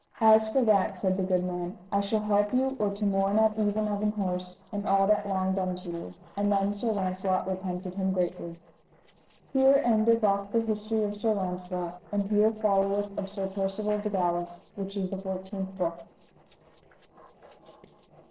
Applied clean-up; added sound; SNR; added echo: neural separator model SepFormer DNS4.